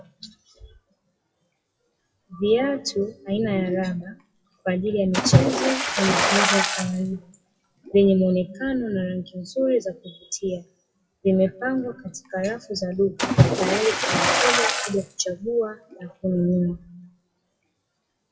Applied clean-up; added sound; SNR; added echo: classical method WPE with log-MMSE.